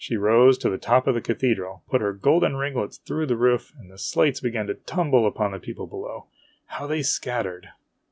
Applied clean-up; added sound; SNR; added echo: none; none; none; none.